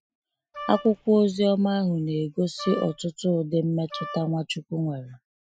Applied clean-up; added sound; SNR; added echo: classical method Wiener filter.